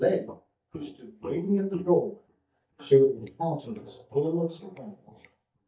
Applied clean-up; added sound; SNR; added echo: neural mask model DeepFilterNet 3.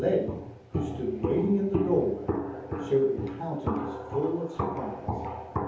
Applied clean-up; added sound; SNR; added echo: none; Walk, footsteps; 4 dB; reverberation time 0.7 s.